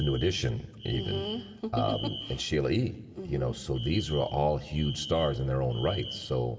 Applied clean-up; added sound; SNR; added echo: none; Alarm; 14 dB; reverberation time 2.5 s.